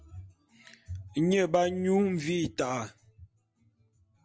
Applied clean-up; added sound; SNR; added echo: none; none; none; none.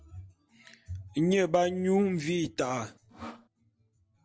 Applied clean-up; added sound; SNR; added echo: neural separator model SepFormer DNS4.